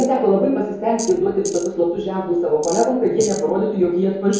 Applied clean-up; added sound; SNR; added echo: none; Tools; 18 dB; reverberation time 0.9 s.